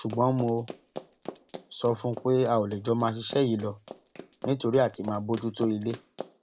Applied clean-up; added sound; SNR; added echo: none; Run + Coin (dropping); 15 dB; none.